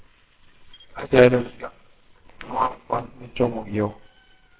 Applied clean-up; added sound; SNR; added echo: neural separator model SepFormer WHAMR!.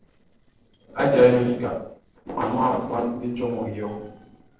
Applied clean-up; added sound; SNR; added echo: neural separator model SepFormer DNS4.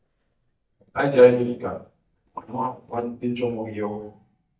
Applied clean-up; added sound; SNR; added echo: neural mask model DeepFilterNet 3.